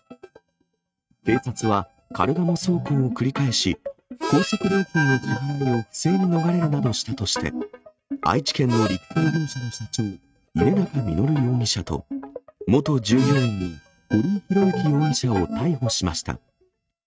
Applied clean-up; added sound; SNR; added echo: neural mask model RNNoise.